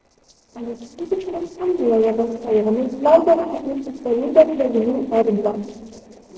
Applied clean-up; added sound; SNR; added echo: neural separator model SepFormer DNS4.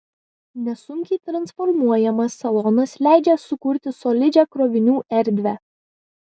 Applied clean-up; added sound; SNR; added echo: none; none; none; none.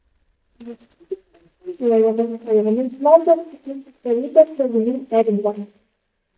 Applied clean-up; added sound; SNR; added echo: neural mask model DeepFilterNet 3.